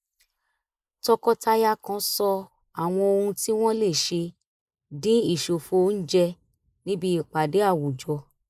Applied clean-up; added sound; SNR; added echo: neural mask model Resemble Enhance denoiser.